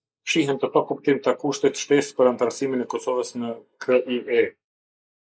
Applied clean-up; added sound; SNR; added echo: neural mask model Resemble Enhance denoiser.